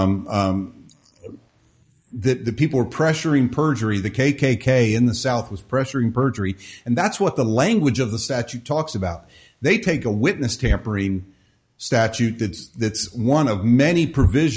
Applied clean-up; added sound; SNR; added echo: neural mask model Resemble Enhance denoiser.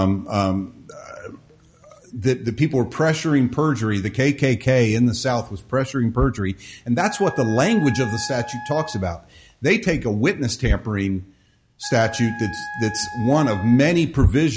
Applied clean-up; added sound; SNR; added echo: none; Wind instrument, woodwind instrument; 13 dB; none.